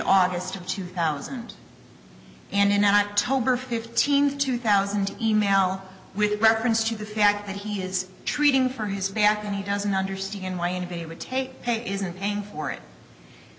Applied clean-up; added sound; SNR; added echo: none; none; none; none.